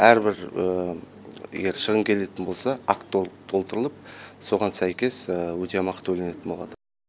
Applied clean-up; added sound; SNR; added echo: none; none; none; none.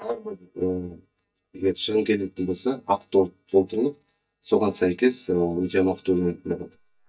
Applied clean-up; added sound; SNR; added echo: neural mask model DeepFilterNet 3.